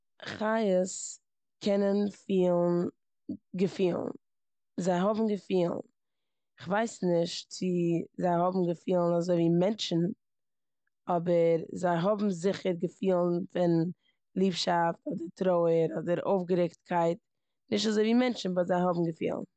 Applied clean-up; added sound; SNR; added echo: none; none; none; none.